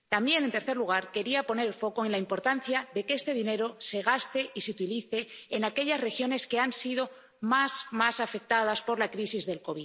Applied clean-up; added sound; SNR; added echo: none; none; none; none.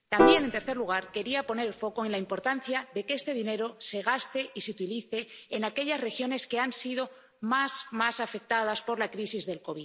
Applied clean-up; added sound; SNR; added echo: none; Piano; -3 dB; none.